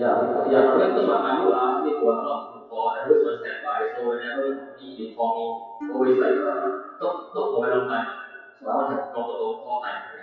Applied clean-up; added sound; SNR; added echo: classical method WPE with log-MMSE.